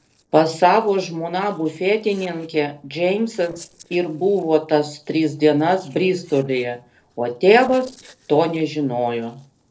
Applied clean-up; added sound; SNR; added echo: neural separator model SepFormer DNS4.